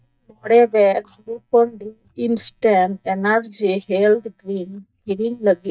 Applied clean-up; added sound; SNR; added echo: neural mask model DeepFilterNet 3.